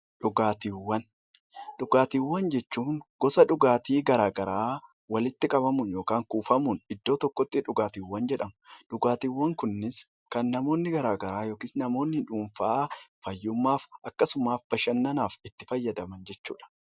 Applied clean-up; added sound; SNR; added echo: none; none; none; none.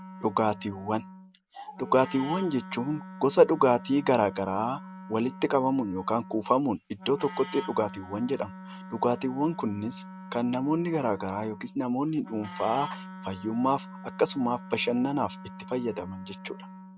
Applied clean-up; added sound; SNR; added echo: none; Wind instrument, woodwind instrument; 15 dB; none.